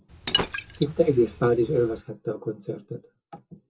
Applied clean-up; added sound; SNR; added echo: none; Liquid; 6 dB; reverberation time 0.2 s.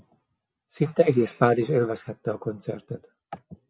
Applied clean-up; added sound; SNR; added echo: none; none; none; none.